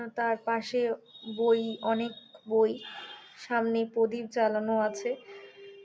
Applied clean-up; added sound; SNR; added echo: none; none; none; none.